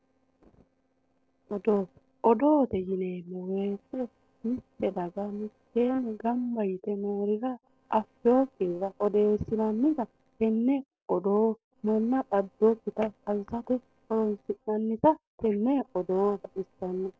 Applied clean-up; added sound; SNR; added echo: neural separator model SepFormer DNS4.